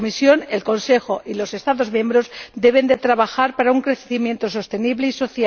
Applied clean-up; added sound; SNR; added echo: none; none; none; none.